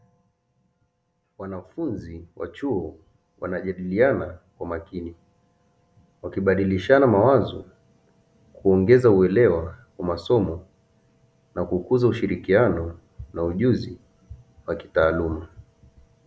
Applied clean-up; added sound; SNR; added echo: none; none; none; none.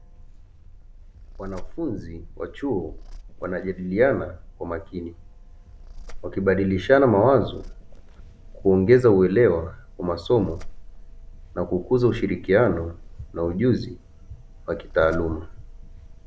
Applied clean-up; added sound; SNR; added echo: none; Purr; 16 dB; none.